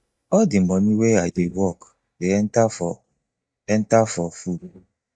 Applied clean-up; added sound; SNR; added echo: neural mask model DeepFilterNet 3.